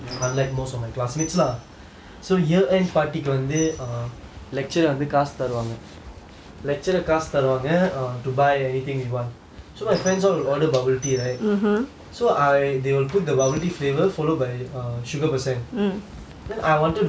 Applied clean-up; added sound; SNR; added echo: none; Squeak; 20 dB; none.